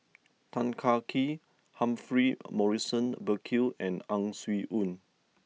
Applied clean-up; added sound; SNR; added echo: none; none; none; none.